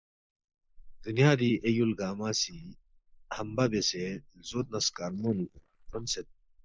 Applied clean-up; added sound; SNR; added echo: neural mask model Resemble Enhance denoiser.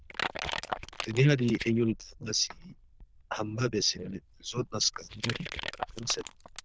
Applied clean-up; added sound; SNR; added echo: neural diffusion model UNIVERSE++.